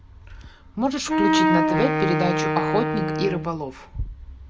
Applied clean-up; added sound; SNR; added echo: none; Wind instrument, woodwind instrument; -4 dB; none.